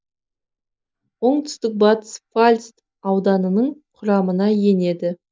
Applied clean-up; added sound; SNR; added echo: neural mask model Resemble Enhance denoiser.